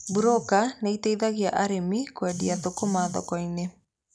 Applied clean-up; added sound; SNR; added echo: none; none; none; none.